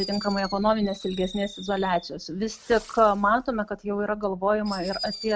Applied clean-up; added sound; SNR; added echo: none; Fireworks; 16 dB; none.